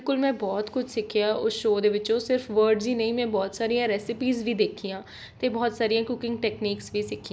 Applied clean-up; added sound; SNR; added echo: none; none; none; none.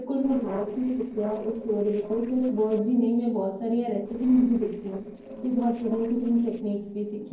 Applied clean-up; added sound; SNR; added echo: neural separator model SepFormer DNS4.